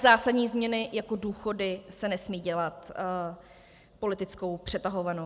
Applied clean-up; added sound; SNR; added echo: none; none; none; none.